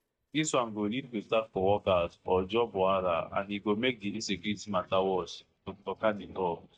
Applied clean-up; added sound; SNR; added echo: neural mask model DeepFilterNet 3.